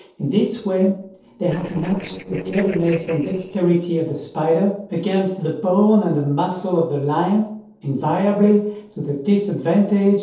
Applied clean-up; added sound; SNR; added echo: neural separator model SepFormer DNS4.